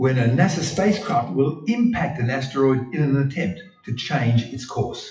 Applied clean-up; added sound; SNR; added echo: classical method WPE with log-MMSE.